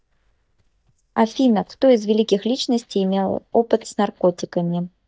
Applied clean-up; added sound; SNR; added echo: neural mask model DeepFilterNet 3.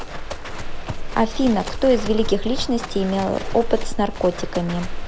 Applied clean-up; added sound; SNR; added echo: none; Livestock, farm animals, working animals; 3 dB; none.